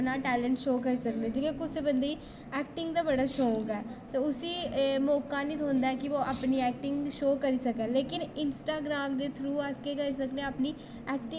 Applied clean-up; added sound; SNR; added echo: none; Rattle (instrument); 15 dB; none.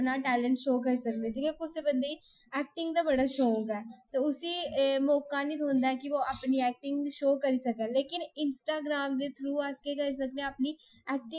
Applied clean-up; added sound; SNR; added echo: classical method Wiener filter.